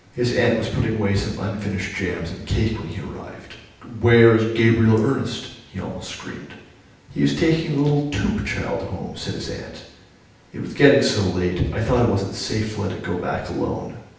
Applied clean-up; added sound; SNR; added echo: none; none; none; reverberation time 0.9 s.